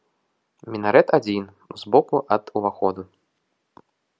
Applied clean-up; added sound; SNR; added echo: none; none; none; none.